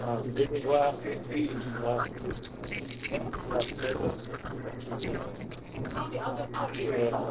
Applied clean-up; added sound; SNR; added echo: neural separator model SepFormer DNS4.